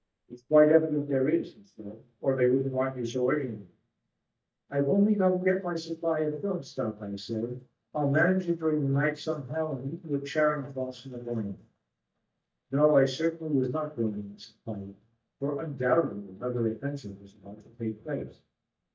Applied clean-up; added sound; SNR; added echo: neural mask model DeepFilterNet 3.